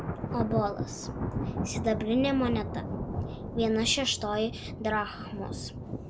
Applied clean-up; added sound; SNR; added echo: none; Thunder; 4 dB; none.